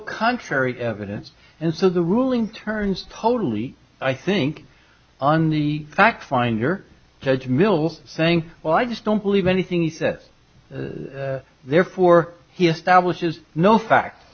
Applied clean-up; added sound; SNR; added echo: none; none; none; none.